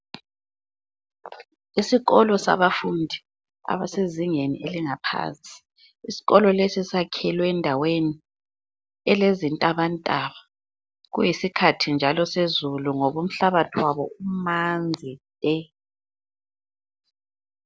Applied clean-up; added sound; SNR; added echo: none; none; none; none.